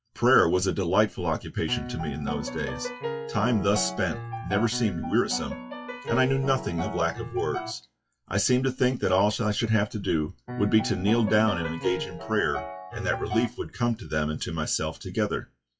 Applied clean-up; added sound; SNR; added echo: classical method WPE with log-MMSE.